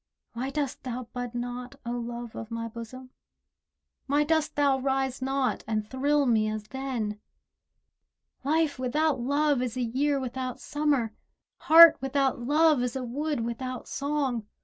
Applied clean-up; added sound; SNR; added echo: none; none; none; none.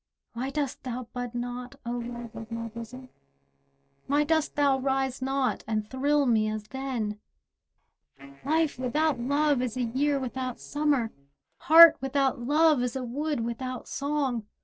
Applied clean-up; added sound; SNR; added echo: neural separator model SepFormer DNS4.